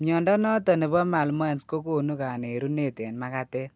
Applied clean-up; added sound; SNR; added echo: none; none; none; none.